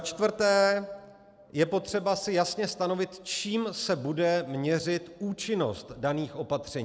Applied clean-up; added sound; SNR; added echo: none; none; none; none.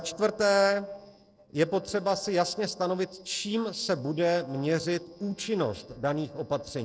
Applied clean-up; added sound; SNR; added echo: neural separator model SepFormer DNS4.